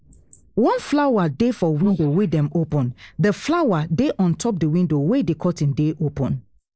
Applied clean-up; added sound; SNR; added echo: neural mask model Resemble Enhance denoiser.